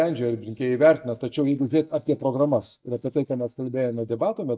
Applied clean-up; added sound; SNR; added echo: neural mask model DeepFilterNet 3.